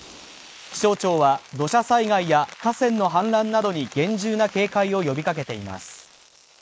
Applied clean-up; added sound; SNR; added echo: neural mask model Resemble Enhance denoiser.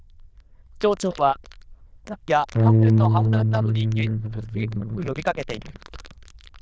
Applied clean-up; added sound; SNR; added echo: neural diffusion model UNIVERSE++.